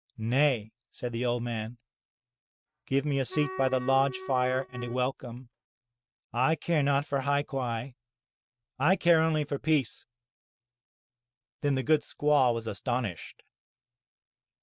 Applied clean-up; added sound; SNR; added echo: neural mask model RNNoise.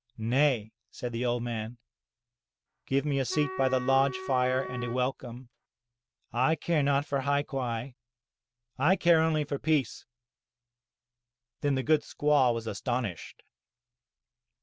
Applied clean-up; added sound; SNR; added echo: none; Wind instrument, woodwind instrument; 10 dB; none.